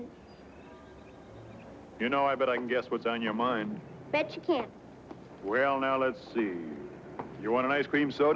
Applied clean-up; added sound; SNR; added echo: none; none; none; none.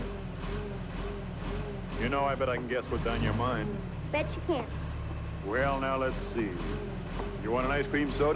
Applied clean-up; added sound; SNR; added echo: none; Accelerating, revving, vroom; 2 dB; none.